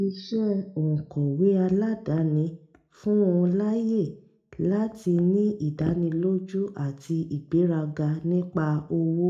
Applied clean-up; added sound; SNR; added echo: none; none; none; reverberation time 0.3 s.